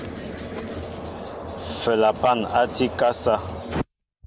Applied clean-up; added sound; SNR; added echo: none; none; none; none.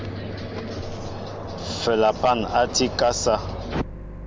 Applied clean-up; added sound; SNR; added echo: none; Microwave oven; 11 dB; none.